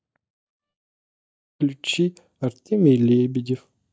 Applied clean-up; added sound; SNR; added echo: neural mask model DeepFilterNet 3.